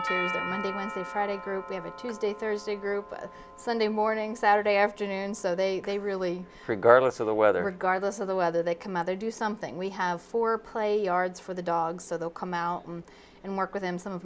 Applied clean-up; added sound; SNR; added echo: none; Doorbell; 14 dB; none.